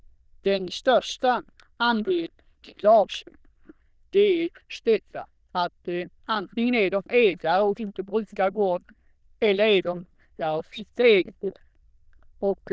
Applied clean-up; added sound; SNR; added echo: neural diffusion model UNIVERSE++.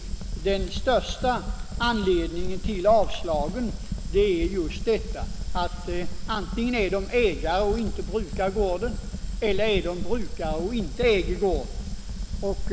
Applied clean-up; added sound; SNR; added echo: none; Fire; 3 dB; none.